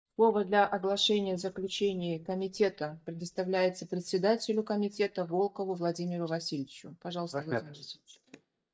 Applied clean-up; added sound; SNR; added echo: neural mask model DeepFilterNet 3.